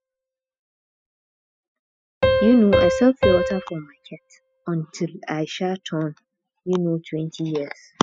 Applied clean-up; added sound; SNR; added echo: classical method spectral subtraction.